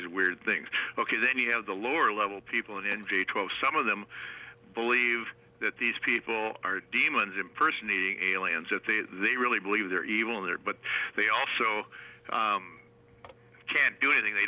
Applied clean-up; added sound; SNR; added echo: none; none; none; none.